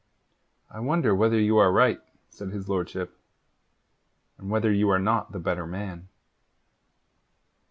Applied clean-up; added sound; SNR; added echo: none; none; none; none.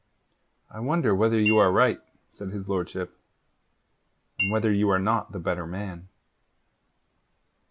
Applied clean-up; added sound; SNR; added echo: none; Chink, clink; 7 dB; none.